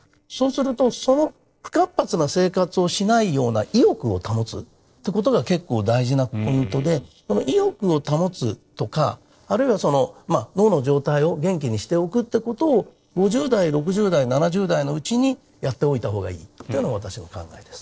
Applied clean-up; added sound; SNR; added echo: neural separator model SepFormer DNS4.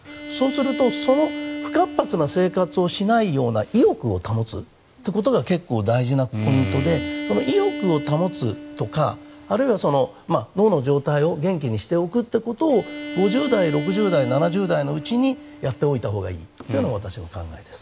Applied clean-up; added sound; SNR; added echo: none; Bowed string instrument; 12 dB; none.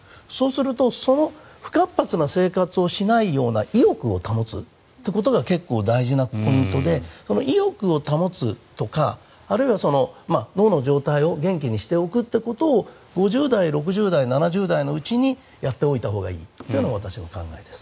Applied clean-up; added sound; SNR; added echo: none; none; none; none.